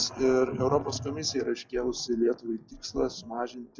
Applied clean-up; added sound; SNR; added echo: classical method log-MMSE.